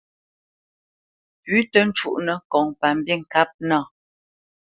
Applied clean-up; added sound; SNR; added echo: none; none; none; none.